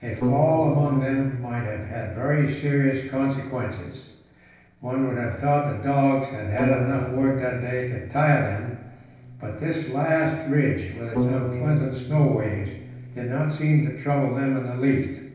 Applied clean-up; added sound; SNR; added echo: neural separator model SepFormer DNS4.